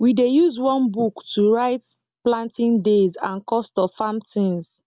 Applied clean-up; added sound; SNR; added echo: none; none; none; none.